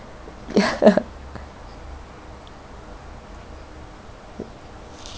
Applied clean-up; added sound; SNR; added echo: none; none; none; none.